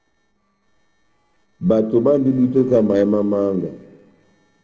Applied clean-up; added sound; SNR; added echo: neural separator model SepFormer DNS4.